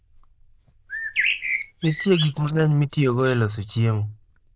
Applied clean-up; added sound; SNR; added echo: neural diffusion model UNIVERSE++.